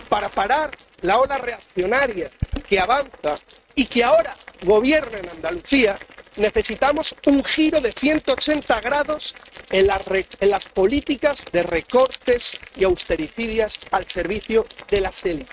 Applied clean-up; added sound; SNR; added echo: neural mask model RNNoise.